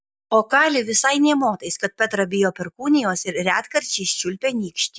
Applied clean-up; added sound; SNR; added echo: none; none; none; none.